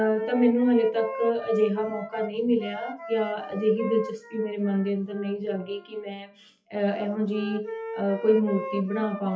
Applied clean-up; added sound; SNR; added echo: classical method WPE with log-MMSE.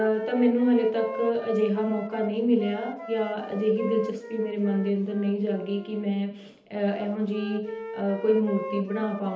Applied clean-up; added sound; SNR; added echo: none; Wind instrument, woodwind instrument; 13 dB; reverberation time 0.8 s.